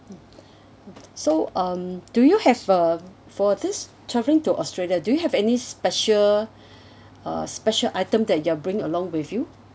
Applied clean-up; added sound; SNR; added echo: none; none; none; none.